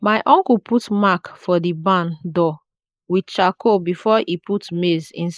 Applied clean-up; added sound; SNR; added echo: neural mask model Resemble Enhance denoiser.